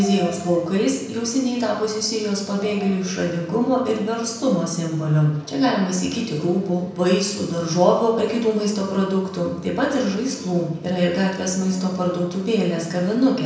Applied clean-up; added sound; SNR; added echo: none; none; none; reverberation time 0.9 s.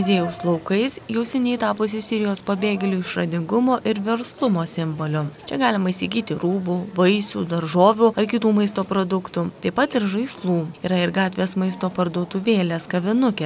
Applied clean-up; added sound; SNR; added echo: none; none; none; none.